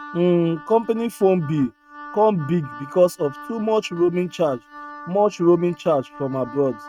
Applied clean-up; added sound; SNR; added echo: neural mask model RNNoise.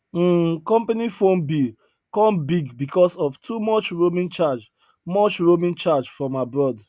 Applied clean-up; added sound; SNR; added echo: none; none; none; none.